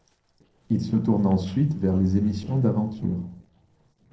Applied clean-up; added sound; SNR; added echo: neural separator model SepFormer DNS4.